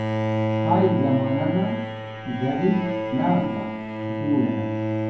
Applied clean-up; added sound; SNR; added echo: none; Bowed string instrument; 1 dB; reverberation time 0.9 s.